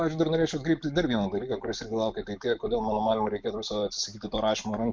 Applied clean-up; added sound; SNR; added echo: none; none; none; none.